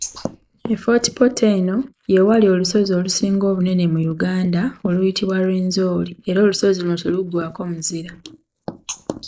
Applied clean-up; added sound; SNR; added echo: neural mask model Resemble Enhance denoiser.